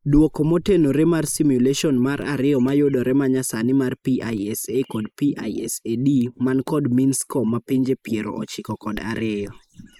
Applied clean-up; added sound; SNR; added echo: neural mask model Resemble Enhance denoiser.